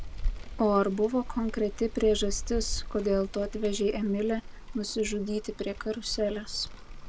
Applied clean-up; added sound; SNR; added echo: none; Rain; 7 dB; none.